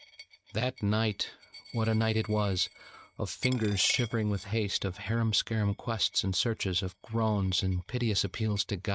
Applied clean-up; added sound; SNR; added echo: neural mask model RNNoise.